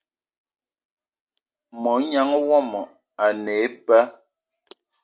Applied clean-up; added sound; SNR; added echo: none; none; none; none.